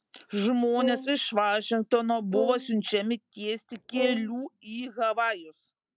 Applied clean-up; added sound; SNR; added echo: none; Brass instrument; 9 dB; none.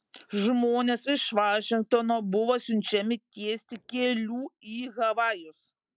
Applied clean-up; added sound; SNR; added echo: none; none; none; none.